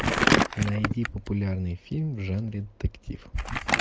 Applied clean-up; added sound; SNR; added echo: none; Crumpling, crinkling; -2 dB; none.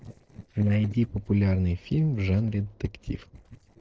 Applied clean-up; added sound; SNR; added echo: neural separator model SepFormer DNS4.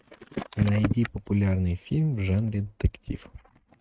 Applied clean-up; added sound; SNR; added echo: neural mask model RNNoise.